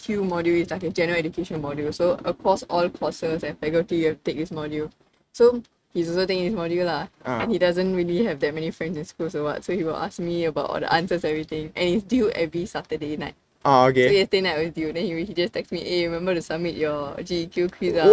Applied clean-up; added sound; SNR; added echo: neural mask model RNNoise.